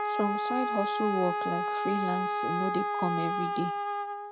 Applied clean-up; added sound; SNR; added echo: none; Wind instrument, woodwind instrument; -2 dB; none.